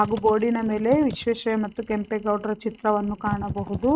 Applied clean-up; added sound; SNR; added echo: neural mask model RNNoise.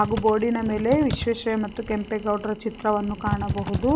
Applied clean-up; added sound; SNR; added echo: none; Typing; 8 dB; none.